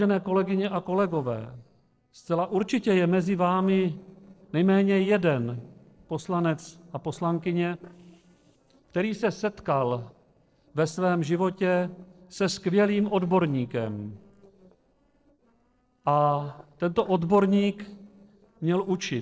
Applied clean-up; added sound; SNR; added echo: neural separator model SepFormer DNS4.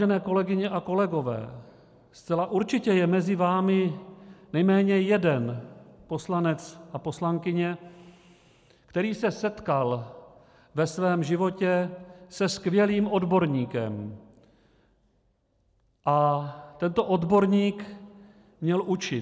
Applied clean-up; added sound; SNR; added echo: none; none; none; none.